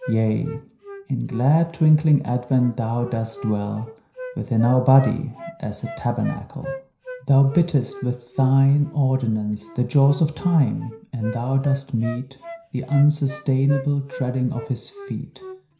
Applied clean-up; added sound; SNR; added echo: none; Wind instrument, woodwind instrument; 17 dB; reverberation time 0.5 s.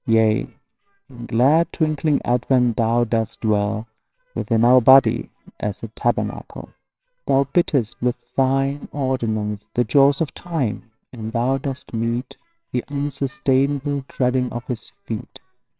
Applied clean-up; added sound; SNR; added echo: neural separator model SepFormer WHAMR!.